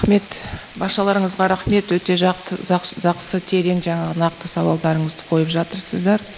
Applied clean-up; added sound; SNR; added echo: neural mask model Resemble Enhance denoiser.